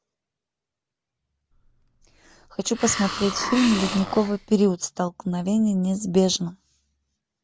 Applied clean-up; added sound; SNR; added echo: none; Hiss; 8 dB; none.